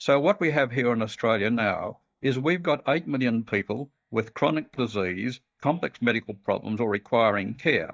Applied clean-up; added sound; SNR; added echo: neural mask model DeepFilterNet 3.